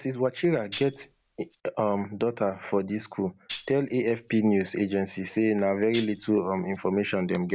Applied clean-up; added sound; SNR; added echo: none; Tambourine; -2 dB; none.